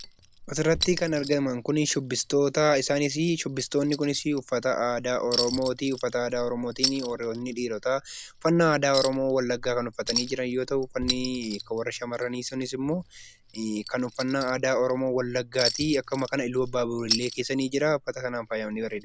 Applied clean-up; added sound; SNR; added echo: none; Chink, clink; 10 dB; none.